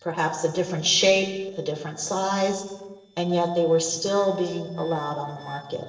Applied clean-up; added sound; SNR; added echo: neural separator model SepFormer DNS4.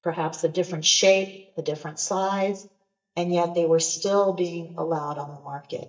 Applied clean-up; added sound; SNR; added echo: neural mask model DeepFilterNet 3.